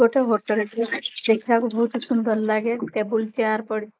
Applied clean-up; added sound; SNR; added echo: neural mask model Resemble Enhance denoiser.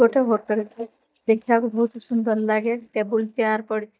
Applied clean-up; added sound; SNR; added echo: neural mask model DeepFilterNet 3.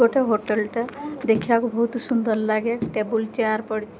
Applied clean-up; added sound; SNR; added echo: none; none; none; none.